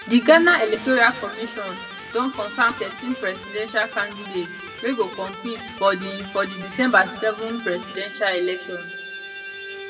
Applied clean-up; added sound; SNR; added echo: none; Electric guitar; 13 dB; reverberation time 1.5 s.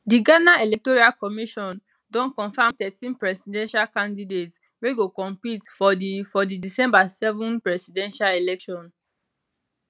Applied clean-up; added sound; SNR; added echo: none; none; none; none.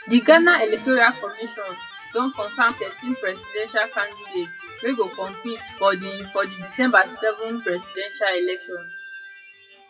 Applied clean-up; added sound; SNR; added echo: classical method WPE with log-MMSE.